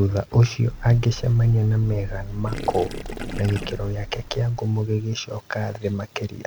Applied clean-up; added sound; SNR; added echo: none; Car + Gurgling / Liquid; 10 dB; none.